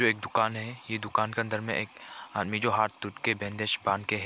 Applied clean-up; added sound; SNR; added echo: none; none; none; none.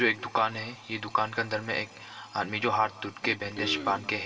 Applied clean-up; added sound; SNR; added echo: none; Cough; 9 dB; reverberation time 1.4 s.